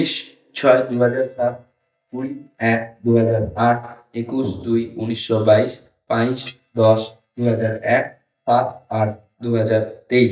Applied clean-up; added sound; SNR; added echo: neural mask model DeepFilterNet 3.